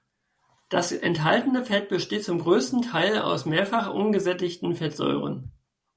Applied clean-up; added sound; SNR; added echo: none; none; none; none.